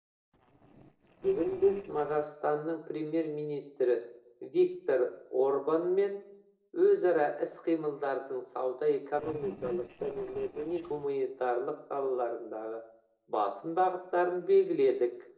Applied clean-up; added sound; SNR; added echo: neural separator model SepFormer DNS4.